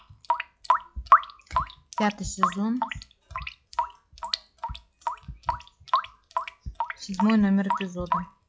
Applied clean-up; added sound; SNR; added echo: classical method log-MMSE.